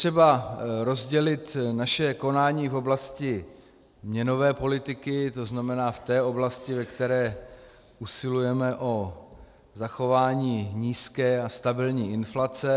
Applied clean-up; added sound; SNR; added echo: none; none; none; none.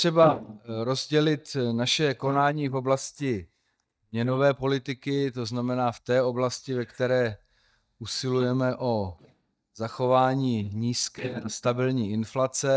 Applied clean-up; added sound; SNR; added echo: neural mask model DeepFilterNet 3.